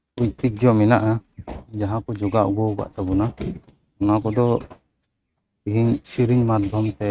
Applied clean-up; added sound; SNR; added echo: neural mask model RNNoise.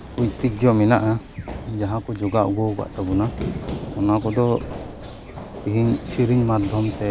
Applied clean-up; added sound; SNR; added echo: none; Run; 11 dB; none.